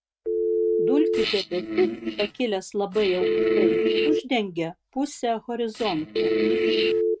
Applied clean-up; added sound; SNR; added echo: neural mask model RNNoise.